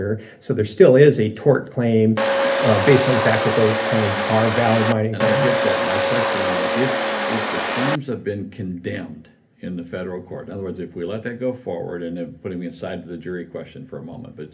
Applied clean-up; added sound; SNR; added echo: none; Domestic sounds, home sounds; -2 dB; reverberation time 0.3 s.